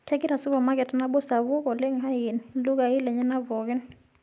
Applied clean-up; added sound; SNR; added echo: none; none; none; none.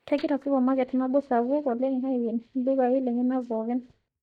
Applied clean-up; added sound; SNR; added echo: neural mask model DeepFilterNet 3.